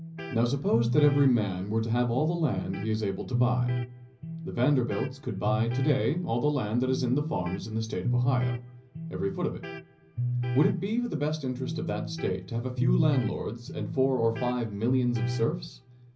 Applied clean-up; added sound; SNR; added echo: none; Electric guitar; 4 dB; reverberation time 0.5 s.